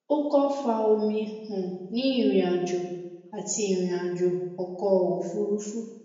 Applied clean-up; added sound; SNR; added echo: none; none; none; reverberation time 0.9 s.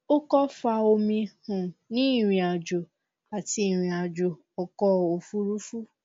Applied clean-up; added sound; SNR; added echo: none; none; none; none.